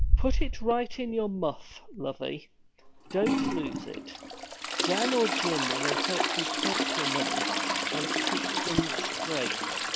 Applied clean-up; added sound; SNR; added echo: none; Trickle, dribble / Toilet flush; -3 dB; none.